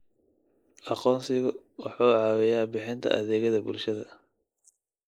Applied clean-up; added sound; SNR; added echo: neural mask model Resemble Enhance denoiser.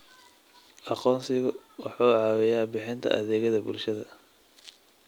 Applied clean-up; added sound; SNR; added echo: none; none; none; none.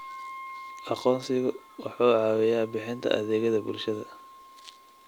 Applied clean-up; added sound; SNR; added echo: none; Wind instrument, woodwind instrument; 18 dB; none.